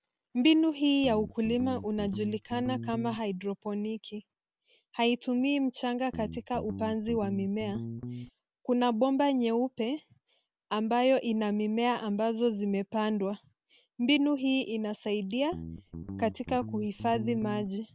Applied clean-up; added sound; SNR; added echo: none; Guitar; 10 dB; none.